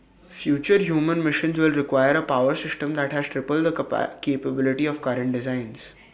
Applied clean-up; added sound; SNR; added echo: none; none; none; none.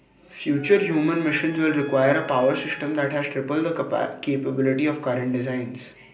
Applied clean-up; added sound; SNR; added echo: none; Trumpet; 19 dB; reverberation time 0.5 s.